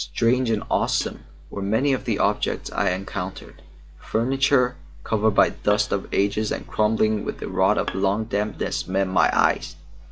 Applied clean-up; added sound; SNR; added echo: neural mask model DeepFilterNet 3.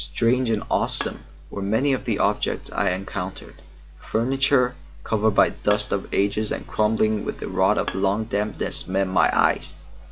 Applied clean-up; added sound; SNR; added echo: none; Bowed string instrument; 18 dB; none.